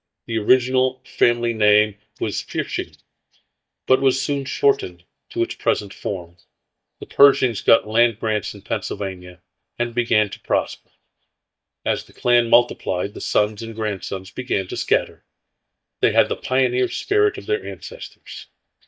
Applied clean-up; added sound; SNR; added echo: neural mask model DeepFilterNet 3.